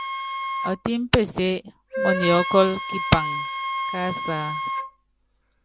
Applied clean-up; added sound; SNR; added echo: none; Wind instrument, woodwind instrument; 4 dB; none.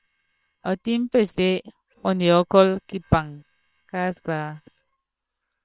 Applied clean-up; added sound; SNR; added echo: neural separator model SepFormer WHAM!.